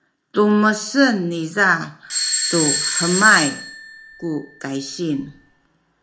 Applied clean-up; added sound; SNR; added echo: none; Bell / Doorbell; 3 dB; reverberation time 0.3 s.